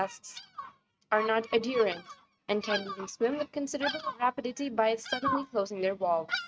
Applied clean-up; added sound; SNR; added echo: neural mask model RNNoise.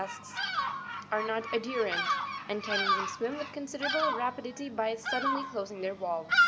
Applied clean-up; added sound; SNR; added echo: none; Bird vocalization, bird call, bird song; -2 dB; none.